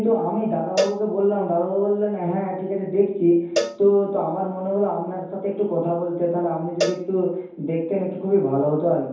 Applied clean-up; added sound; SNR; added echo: none; Cowbell; 10 dB; reverberation time 0.9 s.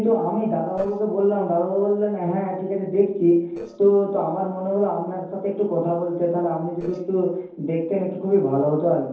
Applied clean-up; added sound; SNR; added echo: neural separator model SepFormer DNS4.